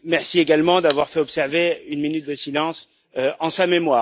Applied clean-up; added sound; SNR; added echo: neural mask model Resemble Enhance denoiser.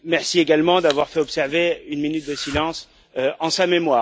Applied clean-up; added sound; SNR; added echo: none; Domestic sounds, home sounds; 17 dB; none.